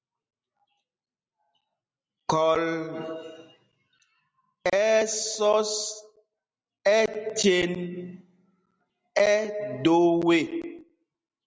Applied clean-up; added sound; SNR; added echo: none; none; none; none.